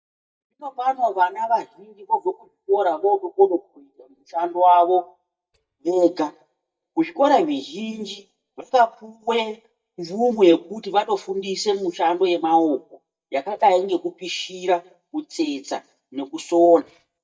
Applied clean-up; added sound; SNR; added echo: neural mask model DeepFilterNet 3.